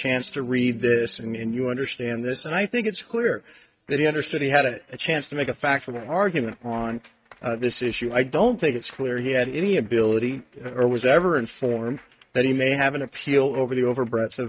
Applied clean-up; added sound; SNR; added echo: neural mask model RNNoise.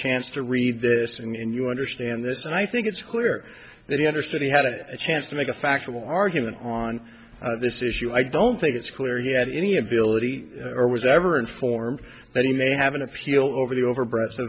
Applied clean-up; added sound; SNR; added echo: none; none; none; none.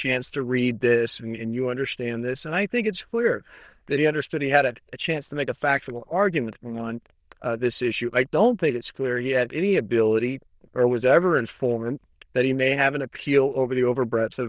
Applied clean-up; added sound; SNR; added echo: neural diffusion model UNIVERSE++.